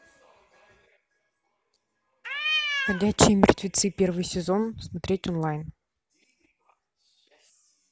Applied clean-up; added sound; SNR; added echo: none; Cat; 0 dB; none.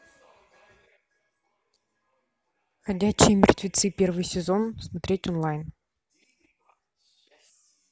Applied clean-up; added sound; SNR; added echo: none; none; none; none.